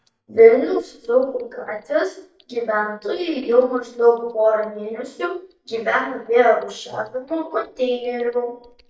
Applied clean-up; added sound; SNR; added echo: neural mask model DeepFilterNet 3.